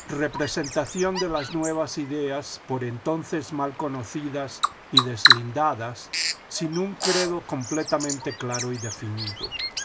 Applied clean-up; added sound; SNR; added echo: none; Bird vocalization, bird call, bird song; 1 dB; none.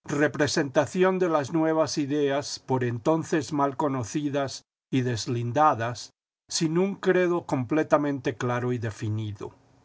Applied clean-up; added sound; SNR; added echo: none; none; none; none.